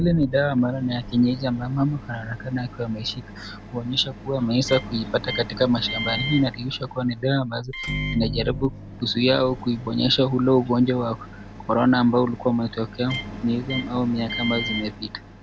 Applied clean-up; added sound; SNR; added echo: none; Microwave oven; 11 dB; none.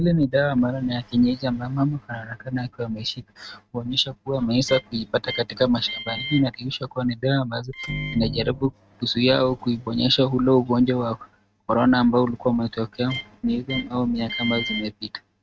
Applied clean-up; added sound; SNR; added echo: neural mask model RNNoise.